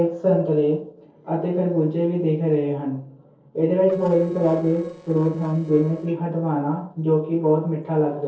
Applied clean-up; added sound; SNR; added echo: neural separator model SepFormer DNS4.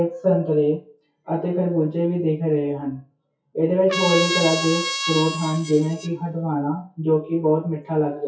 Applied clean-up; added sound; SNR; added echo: classical method WPE with log-MMSE.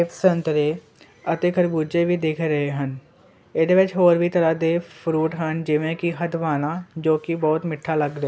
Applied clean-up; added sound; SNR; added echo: none; none; none; none.